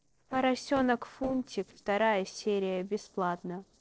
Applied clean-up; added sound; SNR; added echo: neural separator model SepFormer DNS4.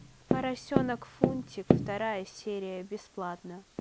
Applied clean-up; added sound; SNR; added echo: none; Tap; -3 dB; none.